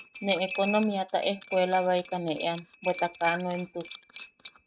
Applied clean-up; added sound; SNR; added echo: neural mask model RNNoise.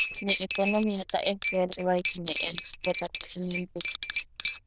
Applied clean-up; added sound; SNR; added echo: neural diffusion model UNIVERSE++.